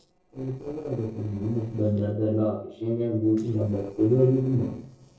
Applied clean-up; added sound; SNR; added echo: neural separator model SepFormer DNS4.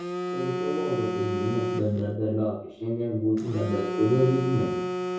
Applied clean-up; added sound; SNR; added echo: none; Telephone; 4 dB; reverberation time 0.6 s.